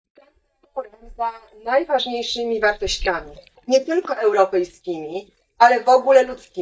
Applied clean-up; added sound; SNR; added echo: neural mask model DeepFilterNet 3.